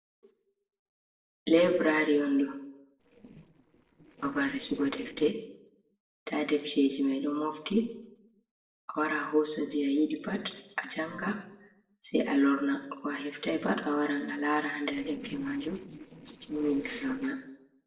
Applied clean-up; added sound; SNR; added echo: neural separator model SepFormer DNS4.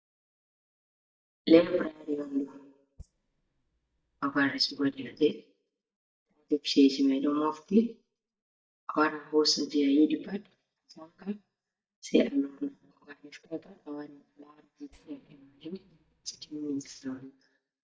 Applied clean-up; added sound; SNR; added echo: neural mask model DeepFilterNet 3.